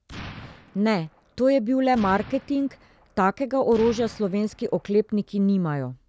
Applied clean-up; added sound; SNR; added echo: none; Explosion; 19 dB; none.